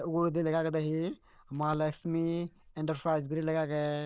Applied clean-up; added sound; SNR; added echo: neural diffusion model UNIVERSE++.